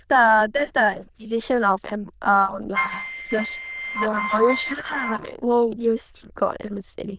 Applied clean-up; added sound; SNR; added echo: neural diffusion model UNIVERSE++.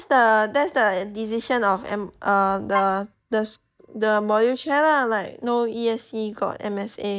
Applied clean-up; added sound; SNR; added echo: neural mask model DeepFilterNet 3.